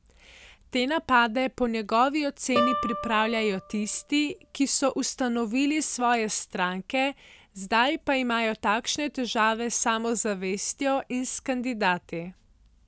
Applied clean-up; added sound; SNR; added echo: none; Guitar; 6 dB; none.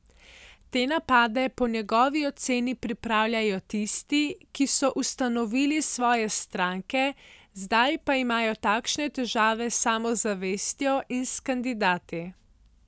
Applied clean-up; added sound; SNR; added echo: none; none; none; none.